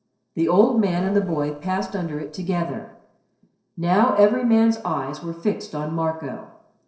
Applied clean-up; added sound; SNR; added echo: neural separator model SepFormer DNS4.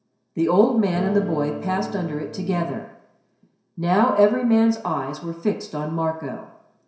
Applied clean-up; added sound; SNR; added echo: none; Electric guitar / Strum; 10 dB; reverberation time 0.7 s.